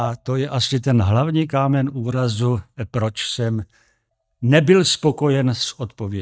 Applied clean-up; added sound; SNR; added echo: neural mask model DeepFilterNet 3.